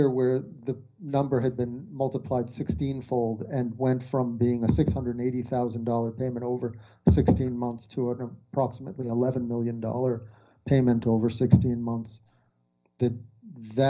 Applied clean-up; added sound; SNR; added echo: none; none; none; reverberation time 0.5 s.